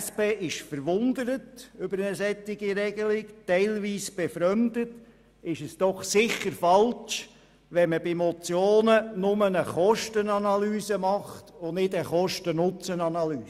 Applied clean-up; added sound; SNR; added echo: none; none; none; none.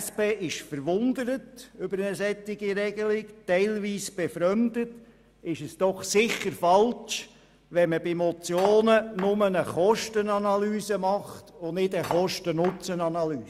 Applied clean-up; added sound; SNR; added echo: none; Cutlery, silverware; 12 dB; none.